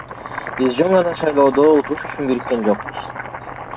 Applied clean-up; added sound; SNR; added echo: none; Boiling; 11 dB; none.